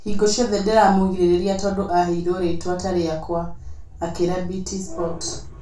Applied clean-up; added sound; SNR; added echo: none; none; none; reverberation time 0.3 s.